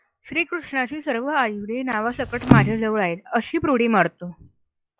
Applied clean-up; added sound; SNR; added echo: classical method log-MMSE.